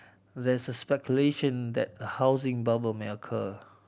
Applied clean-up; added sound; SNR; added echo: none; none; none; none.